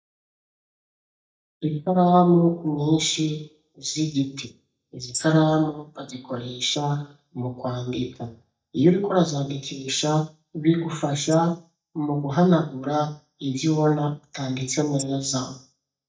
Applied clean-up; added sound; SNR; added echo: neural mask model DeepFilterNet 3.